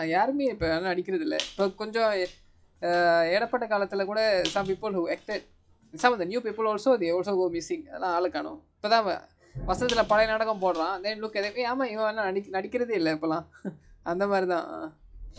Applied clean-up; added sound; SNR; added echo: classical method log-MMSE.